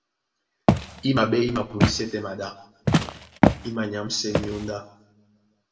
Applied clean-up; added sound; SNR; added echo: none; Walk, footsteps; -2 dB; reverberation time 0.7 s.